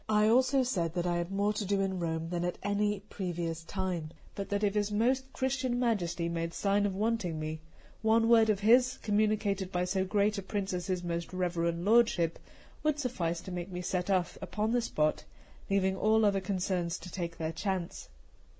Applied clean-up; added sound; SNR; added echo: none; none; none; none.